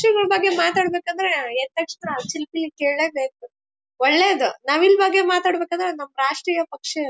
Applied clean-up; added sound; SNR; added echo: none; none; none; none.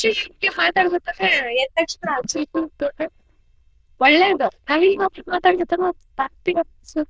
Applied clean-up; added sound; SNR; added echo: neural diffusion model UNIVERSE++.